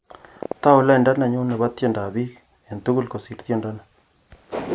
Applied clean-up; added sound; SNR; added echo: none; none; none; none.